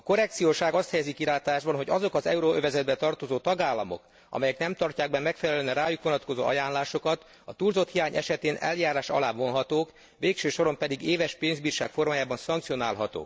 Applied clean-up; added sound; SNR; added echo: none; none; none; none.